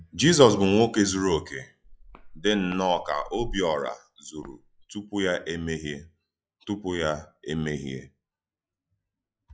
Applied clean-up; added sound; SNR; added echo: classical method log-MMSE.